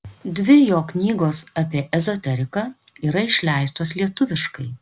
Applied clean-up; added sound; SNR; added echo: none; none; none; none.